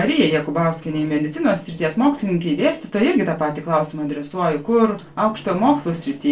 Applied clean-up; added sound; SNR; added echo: neural separator model SepFormer DNS4.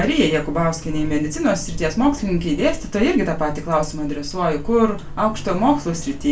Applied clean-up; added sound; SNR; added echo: none; Aircraft; 12 dB; reverberation time 0.3 s.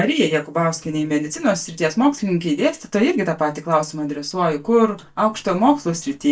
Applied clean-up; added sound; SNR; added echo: neural mask model DeepFilterNet 3.